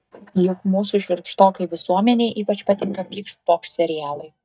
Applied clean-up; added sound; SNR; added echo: neural mask model DeepFilterNet 3.